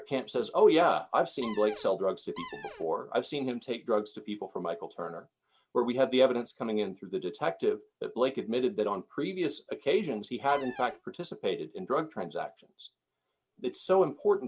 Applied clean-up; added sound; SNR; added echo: none; Cupboard open or close; 13 dB; none.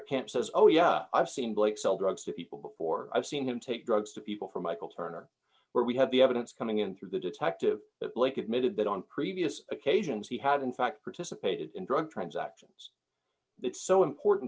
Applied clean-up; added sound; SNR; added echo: none; none; none; none.